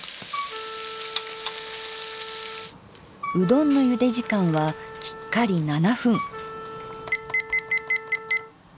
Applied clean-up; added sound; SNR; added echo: none; Wind instrument, woodwind instrument; 12 dB; none.